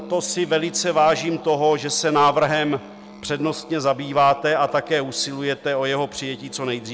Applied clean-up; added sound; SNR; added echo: none; Musical instrument; 20 dB; none.